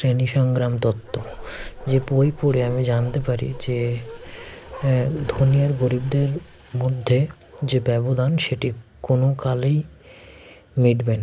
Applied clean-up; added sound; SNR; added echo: none; Bark; 18 dB; none.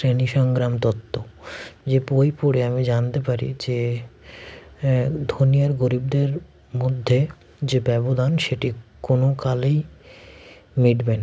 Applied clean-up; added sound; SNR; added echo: none; none; none; none.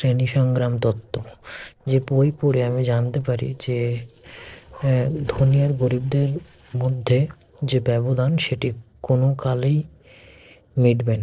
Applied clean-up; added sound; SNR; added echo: neural separator model SepFormer DNS4.